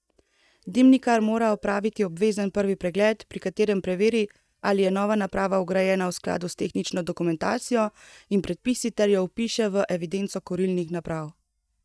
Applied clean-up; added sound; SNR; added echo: neural mask model DeepFilterNet 3.